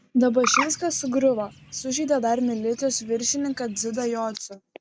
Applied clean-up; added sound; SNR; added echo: none; Bird; 9 dB; none.